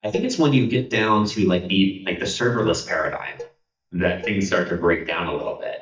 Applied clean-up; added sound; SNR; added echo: neural mask model DeepFilterNet 3.